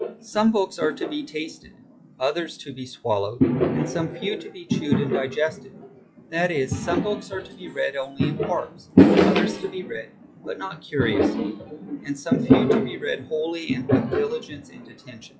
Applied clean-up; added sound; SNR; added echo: classical method log-MMSE.